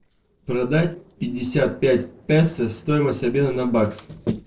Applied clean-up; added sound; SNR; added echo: neural separator model SepFormer DNS4.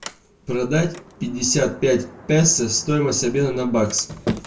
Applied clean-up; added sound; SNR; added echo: none; Sliding door; 14 dB; reverberation time 0.2 s.